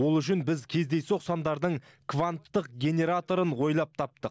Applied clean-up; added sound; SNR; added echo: none; none; none; none.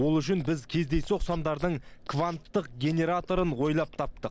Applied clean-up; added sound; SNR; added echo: none; Chewing, mastication; 11 dB; none.